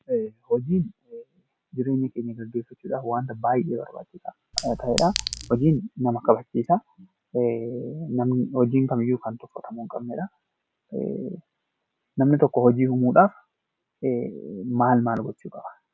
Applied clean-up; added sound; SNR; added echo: none; Chink, clink; 7 dB; none.